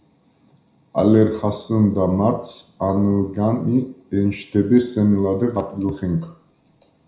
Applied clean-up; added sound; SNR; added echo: none; none; none; reverberation time 0.5 s.